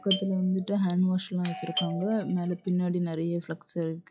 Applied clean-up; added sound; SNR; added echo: classical method log-MMSE.